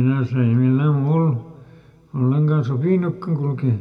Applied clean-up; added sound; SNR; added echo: none; none; none; reverberation time 1.7 s.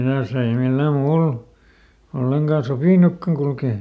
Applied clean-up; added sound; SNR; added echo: none; none; none; none.